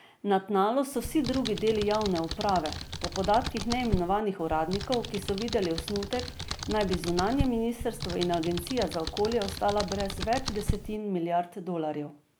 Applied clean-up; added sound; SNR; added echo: none; Computer keyboard; 6 dB; none.